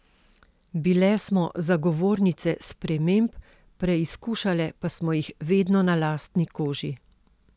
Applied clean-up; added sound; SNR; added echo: none; none; none; none.